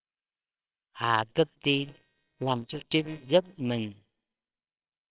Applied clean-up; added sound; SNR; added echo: neural separator model SepFormer WHAMR!.